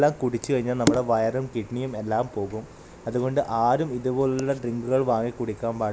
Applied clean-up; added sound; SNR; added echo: none; none; none; none.